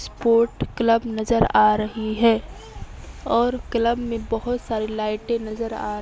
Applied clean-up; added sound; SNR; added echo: none; none; none; none.